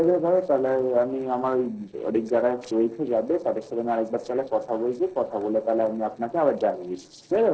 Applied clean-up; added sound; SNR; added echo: neural separator model SepFormer DNS4.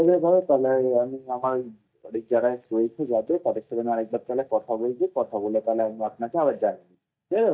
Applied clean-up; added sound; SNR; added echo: neural mask model DeepFilterNet 3.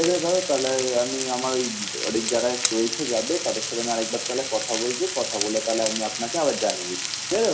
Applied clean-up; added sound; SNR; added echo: none; Frying (food); 4 dB; reverberation time 0.4 s.